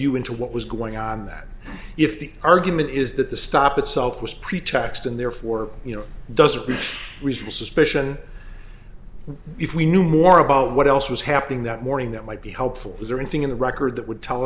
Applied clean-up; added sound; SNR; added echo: none; none; none; none.